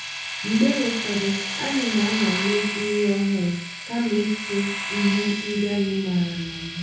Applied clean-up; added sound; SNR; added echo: none; Domestic sounds, home sounds; 6 dB; reverberation time 0.5 s.